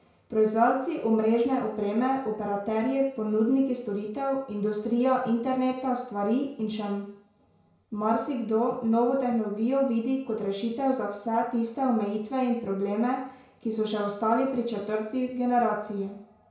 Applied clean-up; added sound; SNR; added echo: none; none; none; reverberation time 0.6 s.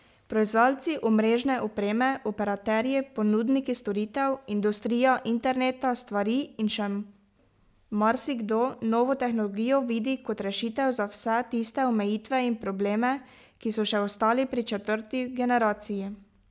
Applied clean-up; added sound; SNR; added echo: none; none; none; none.